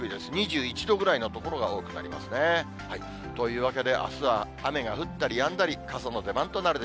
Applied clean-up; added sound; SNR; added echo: none; none; none; none.